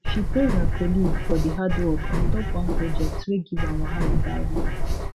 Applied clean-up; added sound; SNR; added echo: none; Bird; -5 dB; none.